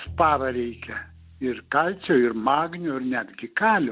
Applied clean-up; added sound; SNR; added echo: none; Bowed string instrument; 20 dB; none.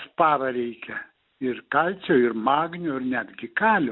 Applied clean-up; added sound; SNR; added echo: none; none; none; none.